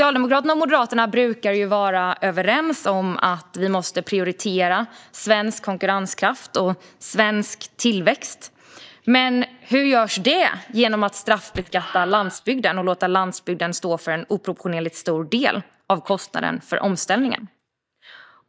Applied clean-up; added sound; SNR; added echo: neural mask model DeepFilterNet 3.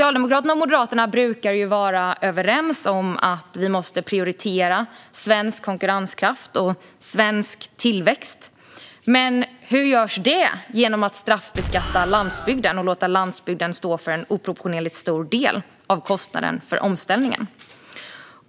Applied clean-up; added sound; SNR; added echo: none; Explosion; 7 dB; none.